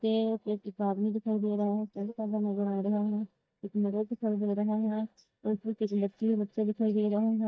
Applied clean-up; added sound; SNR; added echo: neural mask model DeepFilterNet 3.